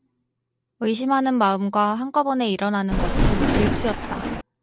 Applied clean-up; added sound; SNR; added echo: none; Thunder; -3 dB; none.